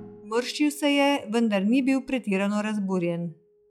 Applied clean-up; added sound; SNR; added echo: classical method log-MMSE.